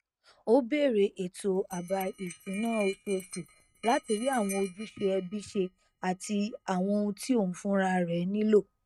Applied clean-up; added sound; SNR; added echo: neural mask model RNNoise.